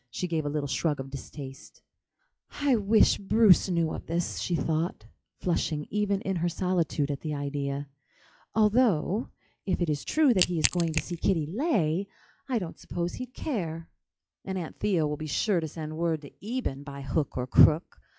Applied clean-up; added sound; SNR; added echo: classical method log-MMSE.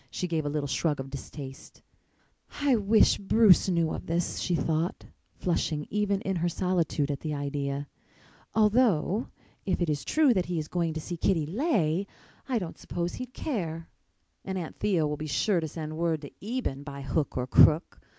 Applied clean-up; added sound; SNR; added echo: none; none; none; none.